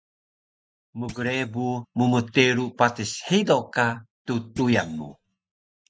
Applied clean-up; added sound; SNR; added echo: neural mask model RNNoise.